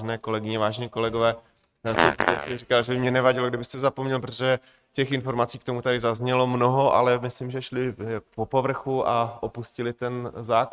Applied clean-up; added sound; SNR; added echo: neural mask model RNNoise.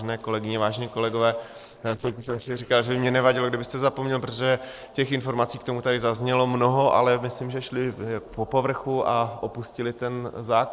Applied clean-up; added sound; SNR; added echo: neural separator model SepFormer DNS4.